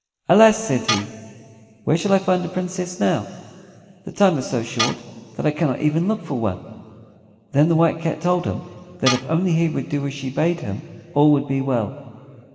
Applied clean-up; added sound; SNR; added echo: none; Tools; 13 dB; reverberation time 2.5 s.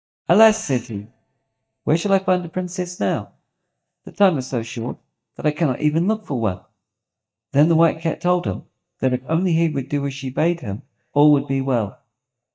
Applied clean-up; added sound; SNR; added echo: neural mask model DeepFilterNet 3.